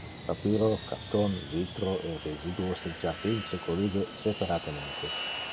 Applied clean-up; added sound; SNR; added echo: none; Fixed-wing aircraft, airplane; 9 dB; none.